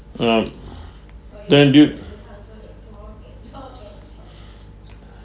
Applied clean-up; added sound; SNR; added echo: none; none; none; none.